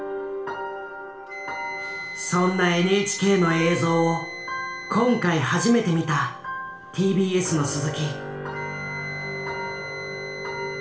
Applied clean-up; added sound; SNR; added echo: none; Wind instrument, woodwind instrument; 13 dB; reverberation time 0.5 s.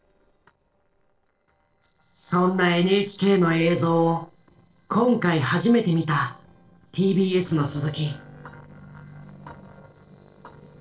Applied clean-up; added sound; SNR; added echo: neural separator model SepFormer DNS4.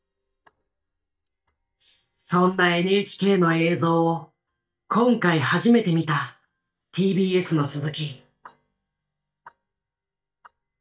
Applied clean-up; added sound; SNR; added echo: neural mask model DeepFilterNet 3.